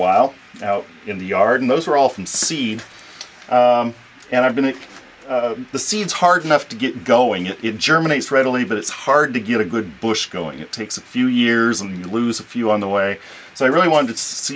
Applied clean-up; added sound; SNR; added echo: none; none; none; none.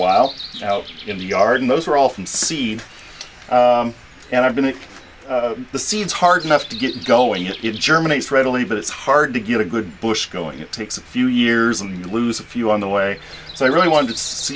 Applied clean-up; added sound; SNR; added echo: none; Breathing; 19 dB; none.